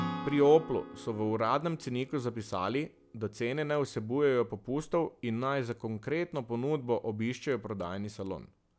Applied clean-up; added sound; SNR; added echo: none; Acoustic guitar / Strum; 16 dB; none.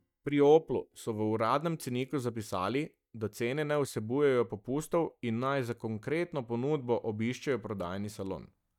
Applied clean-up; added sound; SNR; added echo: neural mask model DeepFilterNet 3.